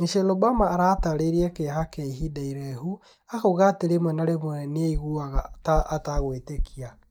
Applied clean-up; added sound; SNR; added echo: neural mask model DeepFilterNet 3.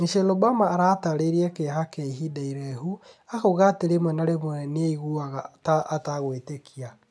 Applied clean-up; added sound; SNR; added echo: none; none; none; none.